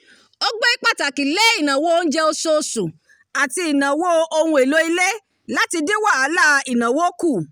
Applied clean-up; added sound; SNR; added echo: none; none; none; none.